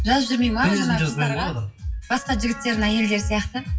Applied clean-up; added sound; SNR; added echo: classical method WPE with log-MMSE.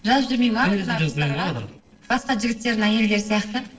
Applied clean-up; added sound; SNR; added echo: neural separator model SepFormer DNS4.